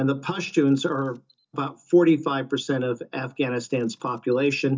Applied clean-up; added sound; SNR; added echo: neural mask model DeepFilterNet 3.